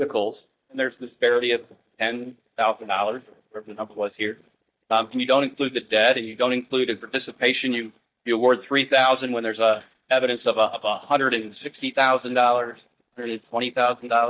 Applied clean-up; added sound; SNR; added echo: neural mask model DeepFilterNet 3.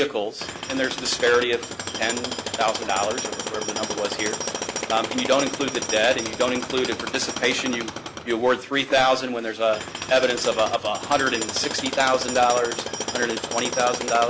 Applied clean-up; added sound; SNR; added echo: none; Tools; 7 dB; none.